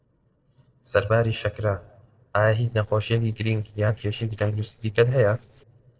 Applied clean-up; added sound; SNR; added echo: neural separator model SepFormer DNS4.